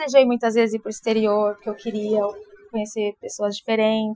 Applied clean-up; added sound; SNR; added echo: classical method Wiener filter.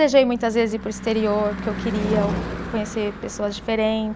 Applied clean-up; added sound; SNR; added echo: none; Car passing by / Engine / Truck; 8 dB; none.